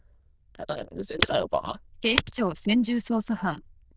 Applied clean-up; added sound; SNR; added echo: neural diffusion model UNIVERSE++.